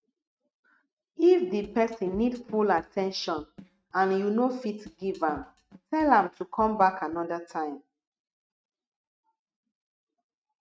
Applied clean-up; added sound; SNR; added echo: neural mask model RNNoise.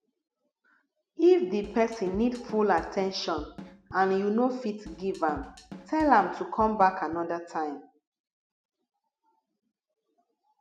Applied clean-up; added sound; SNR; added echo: none; Drum kit; 17 dB; none.